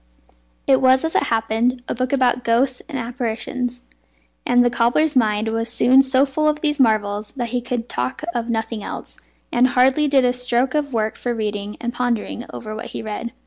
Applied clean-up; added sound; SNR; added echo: none; none; none; none.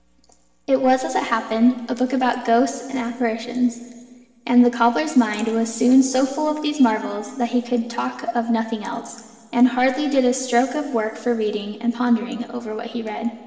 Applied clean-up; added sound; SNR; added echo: none; none; none; reverberation time 1.7 s.